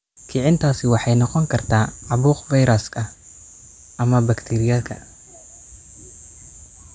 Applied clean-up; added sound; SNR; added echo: none; none; none; none.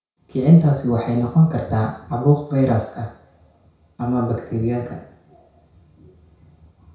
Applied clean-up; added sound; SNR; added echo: none; none; none; reverberation time 0.6 s.